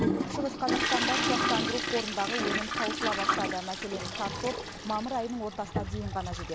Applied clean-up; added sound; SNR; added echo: none; Toilet flush; -3 dB; none.